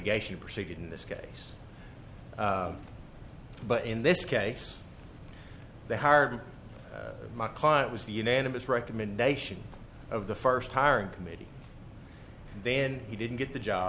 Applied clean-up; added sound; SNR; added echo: none; none; none; none.